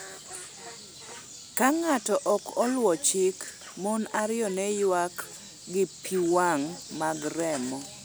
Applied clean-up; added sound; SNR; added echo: none; none; none; none.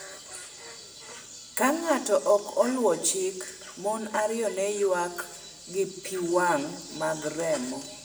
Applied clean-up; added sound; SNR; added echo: none; none; none; reverberation time 0.6 s.